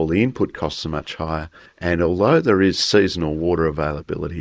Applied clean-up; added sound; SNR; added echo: neural mask model Resemble Enhance denoiser.